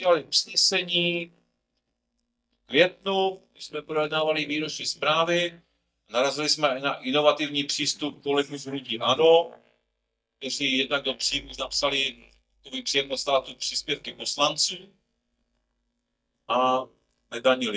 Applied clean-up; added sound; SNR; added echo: neural mask model DeepFilterNet 3.